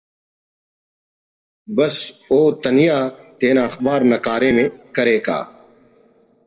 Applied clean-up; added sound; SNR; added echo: neural separator model SepFormer DNS4.